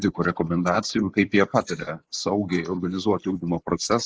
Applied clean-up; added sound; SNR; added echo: neural mask model Resemble Enhance denoiser.